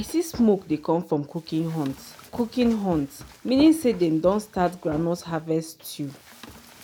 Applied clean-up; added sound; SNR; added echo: none; Run; 19 dB; none.